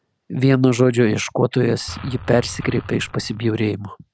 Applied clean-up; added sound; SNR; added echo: none; Engine; 17 dB; none.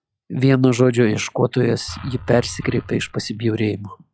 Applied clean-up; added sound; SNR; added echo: classical method log-MMSE.